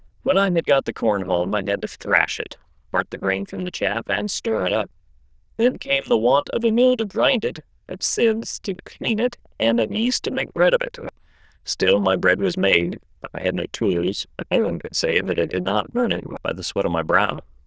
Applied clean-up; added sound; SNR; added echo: neural diffusion model UNIVERSE++.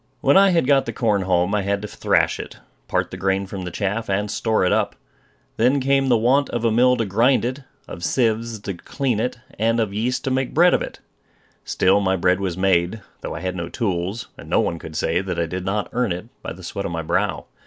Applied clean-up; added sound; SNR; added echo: none; none; none; none.